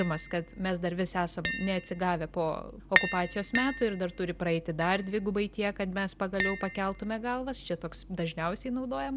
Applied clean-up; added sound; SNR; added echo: none; Tap; 6 dB; none.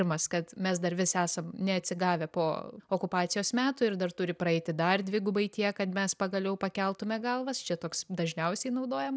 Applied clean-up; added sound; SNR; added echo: none; none; none; none.